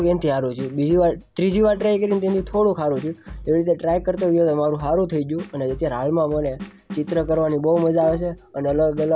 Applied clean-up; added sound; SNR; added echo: none; Drum kit + Bowed string instrument; 16 dB; none.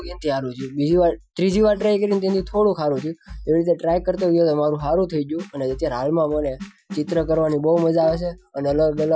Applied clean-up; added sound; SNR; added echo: classical method Wiener filter.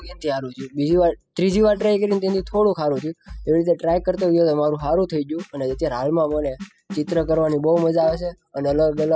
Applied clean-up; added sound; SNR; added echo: classical method spectral subtraction.